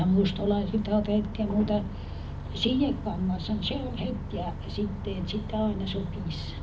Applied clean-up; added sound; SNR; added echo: none; Bus; 7 dB; reverberation time 0.4 s.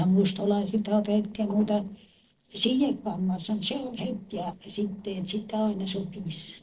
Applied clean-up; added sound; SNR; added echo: neural separator model SepFormer DNS4.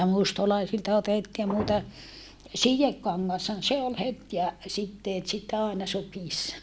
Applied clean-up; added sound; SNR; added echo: none; none; none; none.